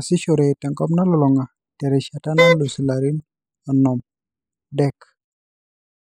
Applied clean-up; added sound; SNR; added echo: neural mask model Resemble Enhance denoiser.